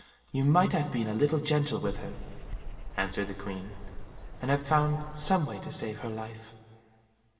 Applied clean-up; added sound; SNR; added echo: none; Bird vocalization, bird call, bird song; 9 dB; reverberation time 2.6 s.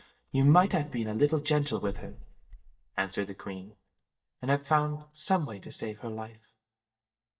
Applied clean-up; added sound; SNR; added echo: neural mask model DeepFilterNet 3.